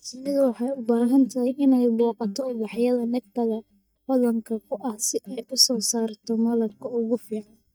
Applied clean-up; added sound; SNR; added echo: neural mask model DeepFilterNet 3.